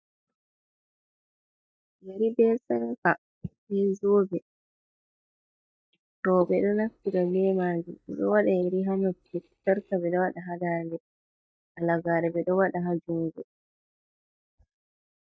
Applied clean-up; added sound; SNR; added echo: neural mask model DeepFilterNet 3.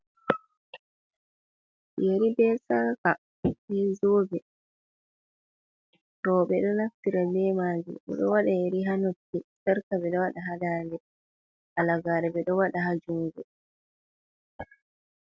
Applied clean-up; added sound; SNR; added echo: none; none; none; none.